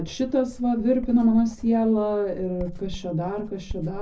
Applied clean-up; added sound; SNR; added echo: none; Writing; 14 dB; reverberation time 0.4 s.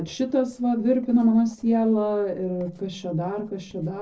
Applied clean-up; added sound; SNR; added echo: neural separator model SepFormer DNS4.